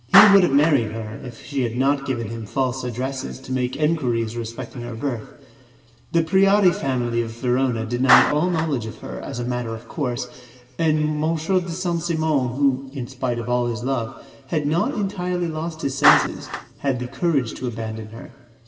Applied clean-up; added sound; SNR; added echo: none; Clapping; 7 dB; reverberation time 1.4 s.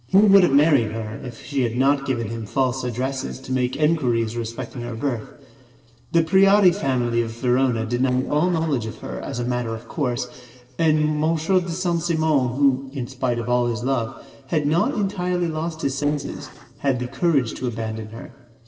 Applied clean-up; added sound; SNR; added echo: neural separator model SepFormer DNS4.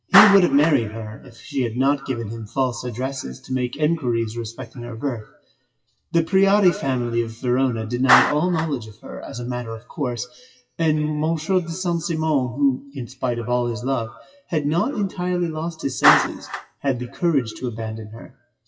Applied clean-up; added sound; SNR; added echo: classical method WPE with log-MMSE.